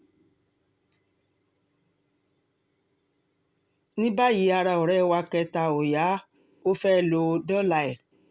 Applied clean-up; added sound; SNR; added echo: none; none; none; none.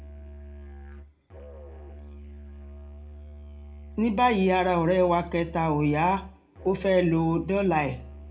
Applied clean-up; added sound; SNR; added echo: none; Musical instrument; 16 dB; reverberation time 0.3 s.